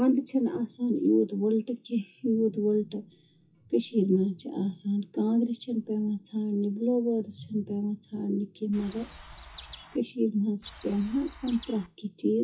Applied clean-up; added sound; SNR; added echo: classical method WPE with log-MMSE.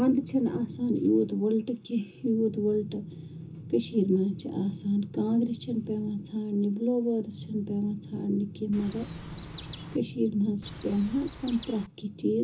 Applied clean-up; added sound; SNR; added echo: none; Chirp, tweet; 16 dB; reverberation time 0.2 s.